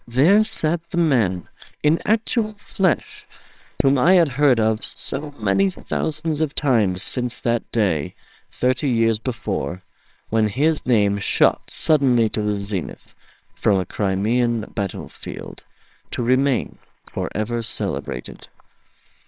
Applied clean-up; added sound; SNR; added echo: neural separator model SepFormer WHAMR!.